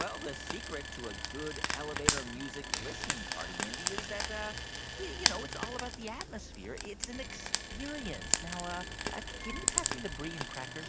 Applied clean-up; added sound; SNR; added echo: none; Frying (food); -5 dB; none.